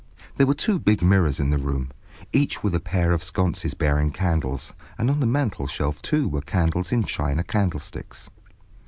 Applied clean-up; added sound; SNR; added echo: none; none; none; none.